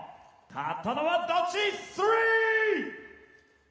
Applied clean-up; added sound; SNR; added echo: none; none; none; none.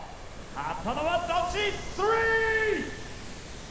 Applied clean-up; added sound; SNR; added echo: none; Ocean; 9 dB; none.